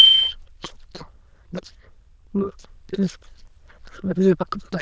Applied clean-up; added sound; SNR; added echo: neural diffusion model UNIVERSE++.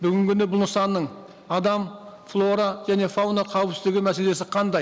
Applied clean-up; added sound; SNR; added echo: none; none; none; none.